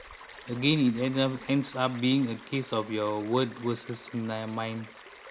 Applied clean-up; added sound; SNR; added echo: none; Stream; 19 dB; none.